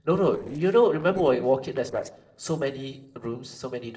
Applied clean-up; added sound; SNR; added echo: neural separator model SepFormer DNS4.